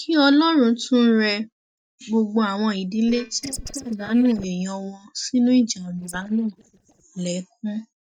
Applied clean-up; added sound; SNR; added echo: neural mask model DeepFilterNet 3.